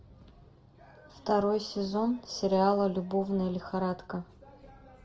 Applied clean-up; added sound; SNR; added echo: none; none; none; reverberation time 0.4 s.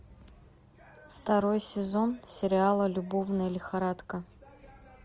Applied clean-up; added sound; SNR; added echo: none; none; none; none.